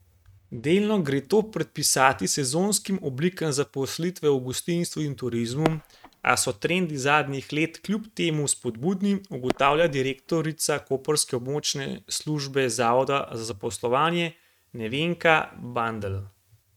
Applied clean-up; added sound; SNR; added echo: neural mask model RNNoise.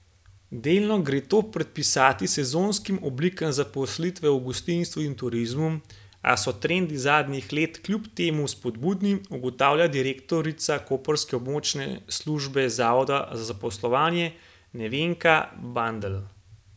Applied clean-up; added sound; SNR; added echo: none; none; none; none.